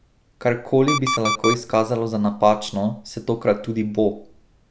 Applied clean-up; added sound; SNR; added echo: none; Alarm; 4 dB; none.